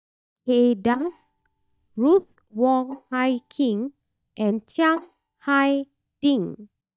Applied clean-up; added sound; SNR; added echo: neural mask model DeepFilterNet 3.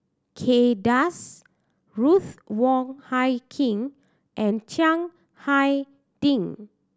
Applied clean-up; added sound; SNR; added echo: none; none; none; none.